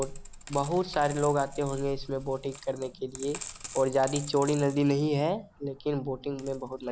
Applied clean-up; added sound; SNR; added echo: none; Cricket / Motor vehicle (road) + Coin (dropping); 14 dB; none.